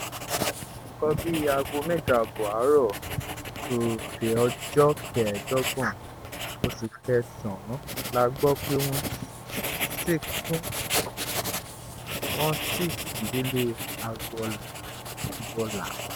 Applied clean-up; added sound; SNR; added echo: none; Writing; 5 dB; none.